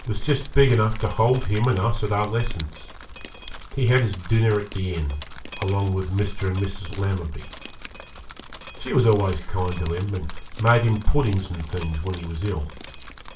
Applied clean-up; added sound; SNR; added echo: none; Drip; 16 dB; reverberation time 0.3 s.